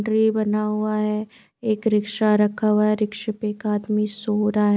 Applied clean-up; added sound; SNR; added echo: none; none; none; none.